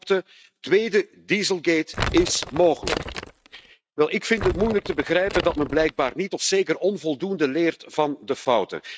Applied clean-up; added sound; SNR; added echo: neural mask model RNNoise.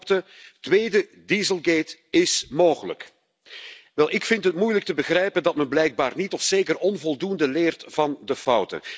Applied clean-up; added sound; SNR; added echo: none; none; none; none.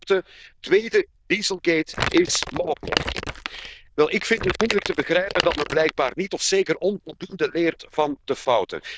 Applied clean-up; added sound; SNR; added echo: neural diffusion model UNIVERSE++.